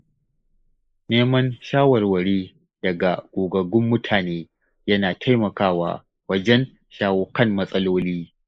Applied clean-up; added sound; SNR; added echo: neural mask model Resemble Enhance denoiser.